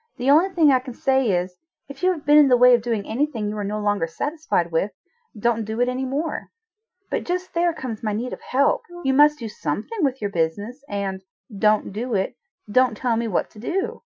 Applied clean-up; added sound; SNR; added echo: classical method Wiener filter.